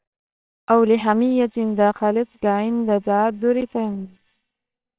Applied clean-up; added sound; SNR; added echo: neural separator model SepFormer WHAMR!.